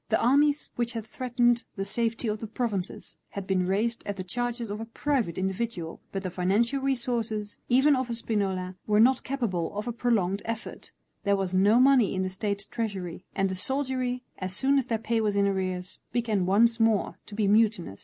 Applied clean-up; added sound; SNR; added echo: none; none; none; none.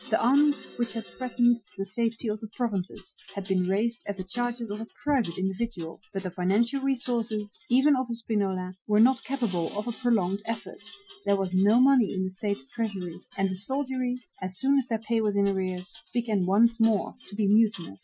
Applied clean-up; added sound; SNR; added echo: classical method Wiener filter.